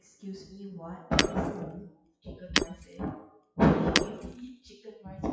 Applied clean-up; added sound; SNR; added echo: classical method WPE with log-MMSE.